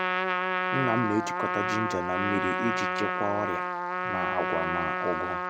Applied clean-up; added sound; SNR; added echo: none; Trumpet; -3 dB; none.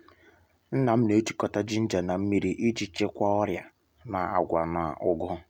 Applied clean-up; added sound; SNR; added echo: none; none; none; none.